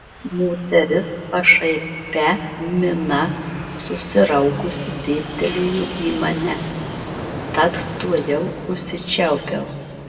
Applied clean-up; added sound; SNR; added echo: none; Fixed-wing aircraft, airplane; 12 dB; reverberation time 1.9 s.